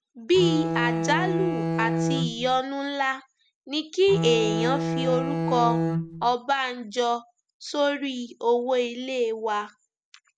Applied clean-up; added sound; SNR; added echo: none; Bowed string instrument; 0 dB; none.